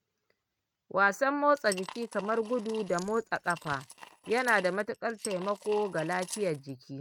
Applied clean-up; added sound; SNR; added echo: neural mask model RNNoise.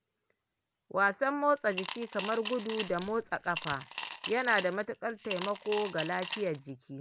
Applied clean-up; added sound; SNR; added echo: none; Rattle + Coin (dropping) / Glass; 0 dB; none.